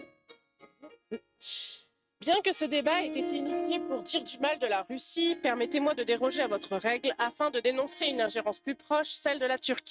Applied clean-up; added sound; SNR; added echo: neural mask model RNNoise.